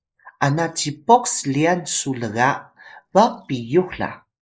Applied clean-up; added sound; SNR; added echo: neural mask model Resemble Enhance denoiser.